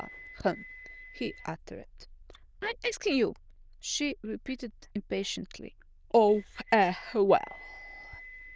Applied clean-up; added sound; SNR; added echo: neural diffusion model UNIVERSE++.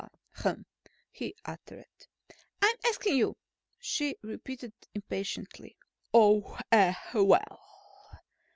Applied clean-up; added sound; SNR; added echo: none; none; none; none.